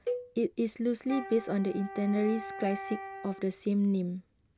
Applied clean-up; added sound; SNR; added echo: none; Cowbell + Wind instrument, woodwind instrument; 10 dB; none.